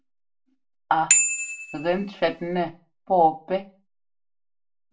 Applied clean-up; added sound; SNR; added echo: none; Bicycle bell; 0 dB; reverberation time 0.3 s.